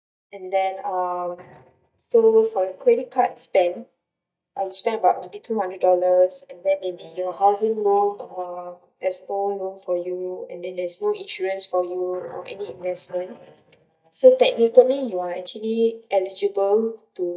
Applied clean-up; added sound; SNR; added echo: neural mask model DeepFilterNet 3.